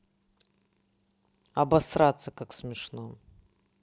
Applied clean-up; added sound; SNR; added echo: none; none; none; none.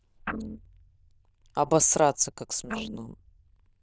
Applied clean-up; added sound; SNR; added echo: neural diffusion model UNIVERSE++.